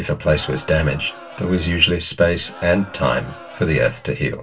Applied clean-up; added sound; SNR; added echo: none; Crowd; 19 dB; reverberation time 0.2 s.